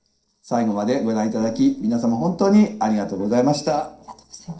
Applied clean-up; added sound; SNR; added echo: neural separator model SepFormer DNS4.